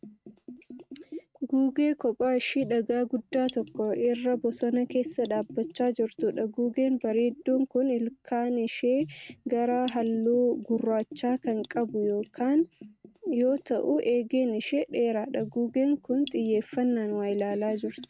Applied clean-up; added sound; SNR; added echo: neural mask model RNNoise.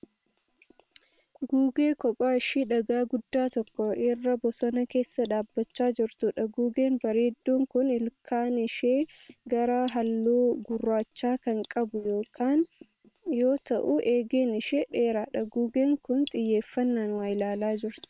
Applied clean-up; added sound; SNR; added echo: neural separator model SepFormer WHAM!.